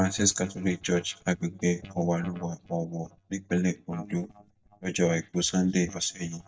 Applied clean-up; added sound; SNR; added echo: neural mask model DeepFilterNet 3.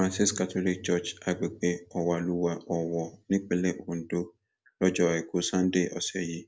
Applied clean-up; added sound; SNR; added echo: none; none; none; none.